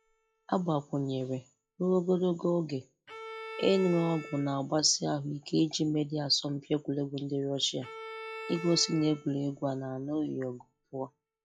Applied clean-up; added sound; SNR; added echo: classical method log-MMSE.